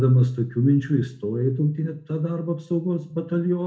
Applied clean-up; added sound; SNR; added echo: none; none; none; reverberation time 0.4 s.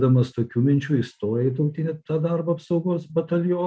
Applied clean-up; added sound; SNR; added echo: none; none; none; none.